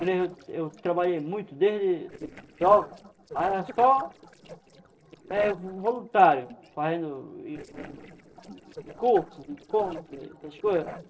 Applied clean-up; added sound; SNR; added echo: neural separator model SepFormer DNS4.